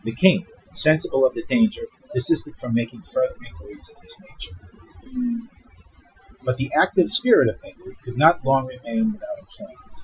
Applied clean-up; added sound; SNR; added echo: classical method Wiener filter.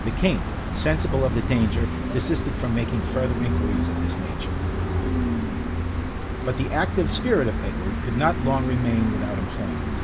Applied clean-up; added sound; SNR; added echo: none; Gull, seagull; -1 dB; none.